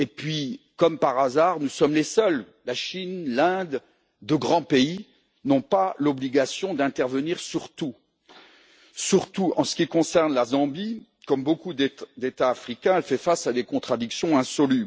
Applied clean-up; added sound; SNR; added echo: none; none; none; none.